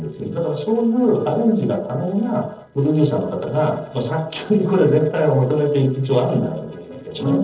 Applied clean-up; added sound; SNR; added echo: neural separator model SepFormer DNS4.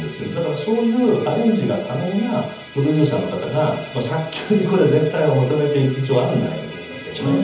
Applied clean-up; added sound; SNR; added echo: none; Musical instrument; 19 dB; reverberation time 1.3 s.